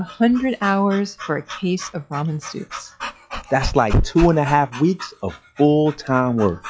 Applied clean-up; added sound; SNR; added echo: classical method log-MMSE.